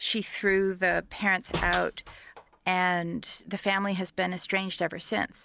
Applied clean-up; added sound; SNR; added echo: none; Slam; 12 dB; none.